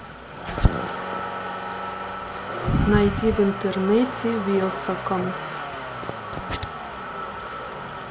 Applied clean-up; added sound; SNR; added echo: none; Motor vehicle (road); 7 dB; none.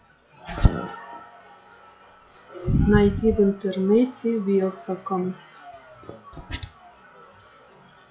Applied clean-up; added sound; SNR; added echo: classical method log-MMSE.